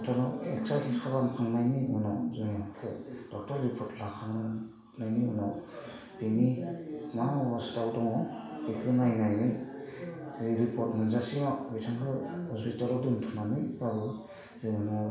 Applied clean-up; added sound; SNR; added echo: none; none; none; reverberation time 0.7 s.